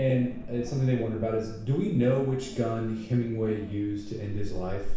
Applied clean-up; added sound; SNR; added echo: none; Wind; 7 dB; reverberation time 0.7 s.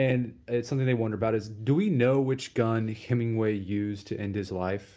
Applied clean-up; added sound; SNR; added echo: none; none; none; none.